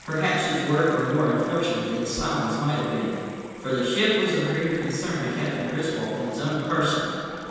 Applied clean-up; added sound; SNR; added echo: none; Sink (filling or washing) / Water tap, faucet; 20 dB; reverberation time 2.1 s.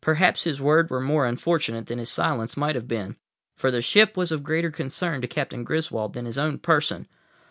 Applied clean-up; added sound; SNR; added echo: none; none; none; none.